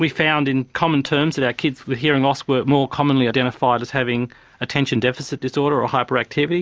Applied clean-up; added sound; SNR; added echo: none; none; none; none.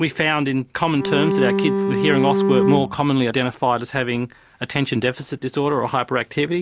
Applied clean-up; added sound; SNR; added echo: none; Bowed string instrument; -1 dB; none.